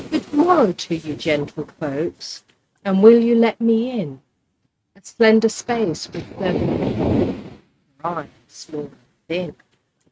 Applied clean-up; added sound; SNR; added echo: neural mask model RNNoise.